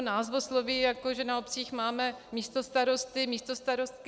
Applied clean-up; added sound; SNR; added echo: none; none; none; none.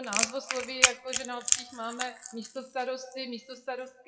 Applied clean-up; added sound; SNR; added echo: classical method WPE with log-MMSE.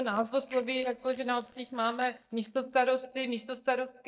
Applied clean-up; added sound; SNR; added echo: neural mask model DeepFilterNet 3.